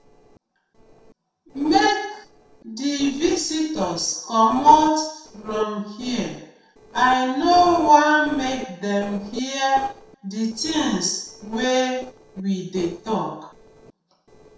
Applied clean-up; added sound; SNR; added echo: neural separator model SepFormer DNS4.